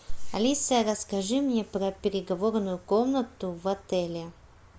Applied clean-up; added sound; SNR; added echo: none; none; none; none.